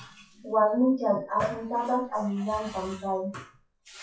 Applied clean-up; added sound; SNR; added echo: classical method WPE with log-MMSE.